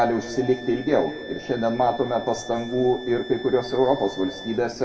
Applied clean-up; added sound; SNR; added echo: none; Wind instrument, woodwind instrument; 18 dB; reverberation time 1.7 s.